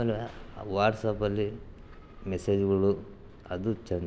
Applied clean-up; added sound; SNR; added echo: none; none; none; none.